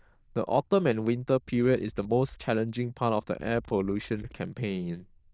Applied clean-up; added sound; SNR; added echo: neural diffusion model UNIVERSE++.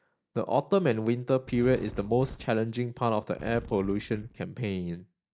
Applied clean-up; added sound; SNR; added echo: neural mask model DeepFilterNet 3.